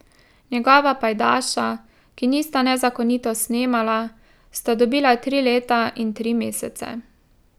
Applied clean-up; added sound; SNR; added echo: none; none; none; none.